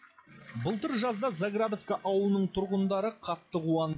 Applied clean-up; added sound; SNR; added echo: classical method log-MMSE.